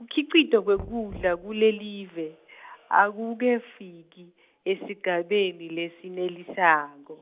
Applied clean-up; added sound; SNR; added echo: none; Knock; 20 dB; none.